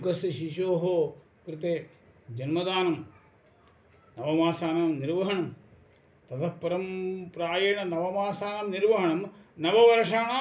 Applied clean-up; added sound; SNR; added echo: none; none; none; none.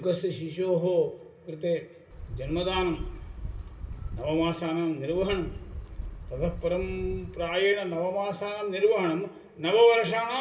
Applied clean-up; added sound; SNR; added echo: none; Wind; 10 dB; reverberation time 2.6 s.